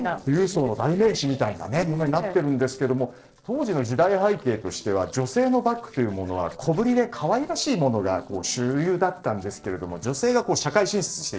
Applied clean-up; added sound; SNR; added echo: neural separator model SepFormer DNS4.